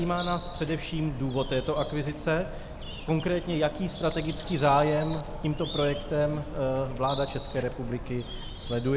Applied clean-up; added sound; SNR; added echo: none; Bird; 8 dB; none.